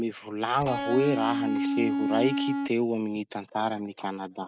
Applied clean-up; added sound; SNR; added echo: none; Electric guitar; -1 dB; none.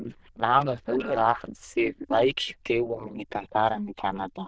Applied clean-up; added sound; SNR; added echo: neural diffusion model UNIVERSE++.